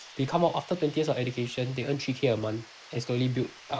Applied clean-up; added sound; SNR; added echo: neural mask model Resemble Enhance denoiser.